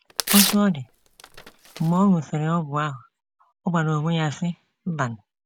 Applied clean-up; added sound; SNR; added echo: none; Tearing; 3 dB; none.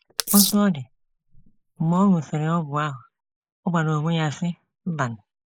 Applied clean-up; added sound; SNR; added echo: neural mask model Resemble Enhance denoiser.